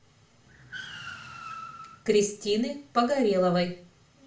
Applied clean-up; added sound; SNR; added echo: none; Car; 15 dB; reverberation time 0.4 s.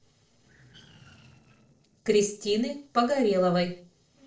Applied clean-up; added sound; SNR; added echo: neural separator model SepFormer DNS4.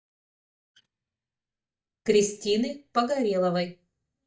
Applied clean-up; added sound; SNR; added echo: neural mask model DeepFilterNet 3.